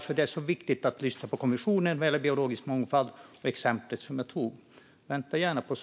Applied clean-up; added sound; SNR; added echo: none; none; none; none.